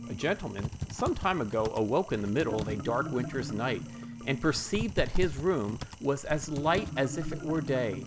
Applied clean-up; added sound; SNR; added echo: none; Marimba, xylophone + Typing; 9 dB; none.